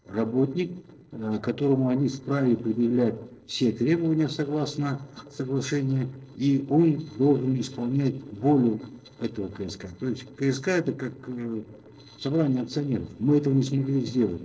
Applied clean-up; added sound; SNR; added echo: neural separator model SepFormer DNS4.